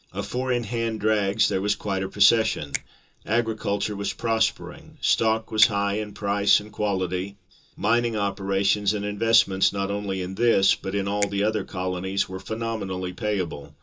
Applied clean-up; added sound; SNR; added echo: none; Finger snapping; 16 dB; reverberation time 0.2 s.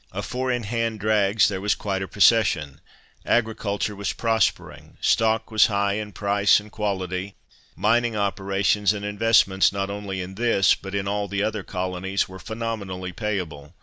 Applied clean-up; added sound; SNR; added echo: none; none; none; none.